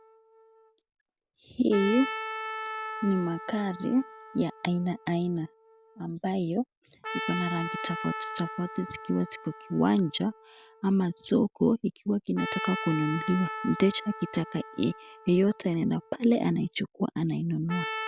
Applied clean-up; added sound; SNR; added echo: none; Trumpet; 11 dB; none.